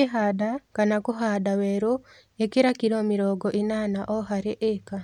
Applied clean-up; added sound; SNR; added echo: none; none; none; none.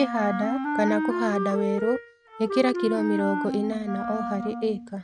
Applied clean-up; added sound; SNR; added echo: neural mask model RNNoise.